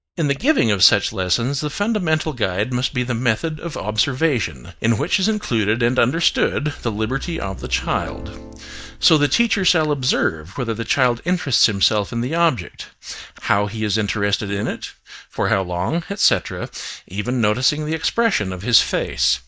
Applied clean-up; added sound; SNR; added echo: neural mask model DeepFilterNet 3.